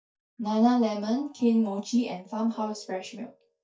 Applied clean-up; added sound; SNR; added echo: neural mask model DeepFilterNet 3.